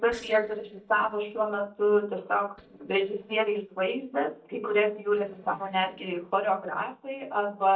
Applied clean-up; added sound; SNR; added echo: neural mask model DeepFilterNet 3.